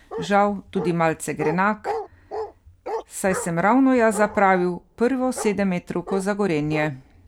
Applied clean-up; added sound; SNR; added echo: none; Bark; 12 dB; none.